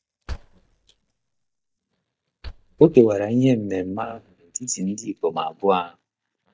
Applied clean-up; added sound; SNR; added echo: neural mask model DeepFilterNet 3.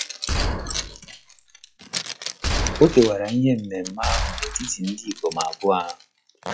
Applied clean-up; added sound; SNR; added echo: classical method log-MMSE.